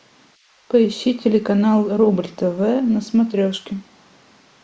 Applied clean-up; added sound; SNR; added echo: neural mask model Resemble Enhance denoiser.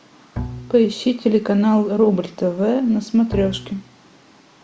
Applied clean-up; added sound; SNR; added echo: none; Bowed string instrument; 13 dB; none.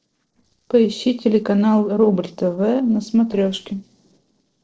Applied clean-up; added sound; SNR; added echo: neural separator model SepFormer DNS4.